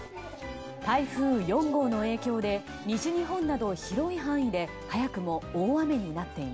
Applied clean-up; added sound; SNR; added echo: none; Dog; 19 dB; none.